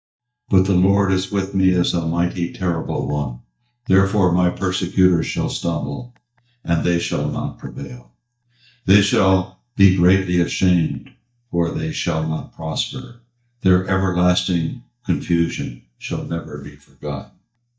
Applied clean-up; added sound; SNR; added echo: neural mask model DeepFilterNet 3.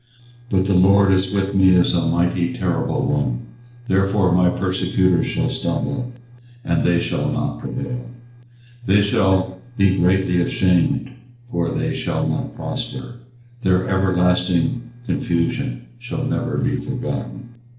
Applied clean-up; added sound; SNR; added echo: neural separator model SepFormer DNS4.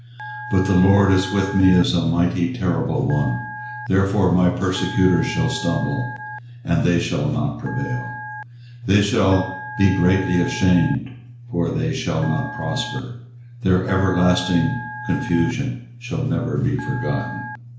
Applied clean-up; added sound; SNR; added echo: none; Telephone; 14 dB; reverberation time 0.5 s.